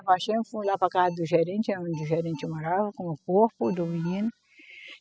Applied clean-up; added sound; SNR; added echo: classical method spectral subtraction.